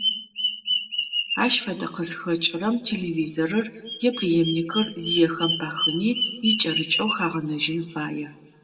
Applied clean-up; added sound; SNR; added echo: none; Bird vocalization, bird call, bird song; 5 dB; reverberation time 1.5 s.